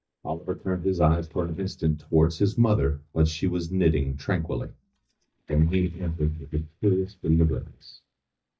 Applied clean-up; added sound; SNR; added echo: neural mask model DeepFilterNet 3.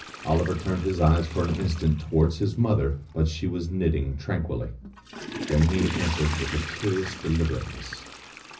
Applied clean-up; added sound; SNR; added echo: none; Toilet flush / Water; 12 dB; reverberation time 0.4 s.